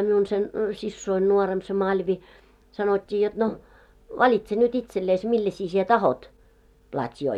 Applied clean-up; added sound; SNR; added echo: none; none; none; none.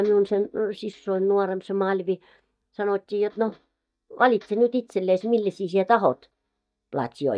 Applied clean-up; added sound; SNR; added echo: neural mask model DeepFilterNet 3.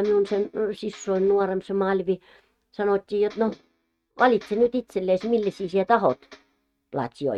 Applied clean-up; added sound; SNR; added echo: neural mask model RNNoise.